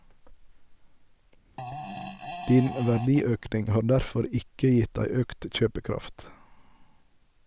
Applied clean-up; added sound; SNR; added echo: none; Fart; 10 dB; none.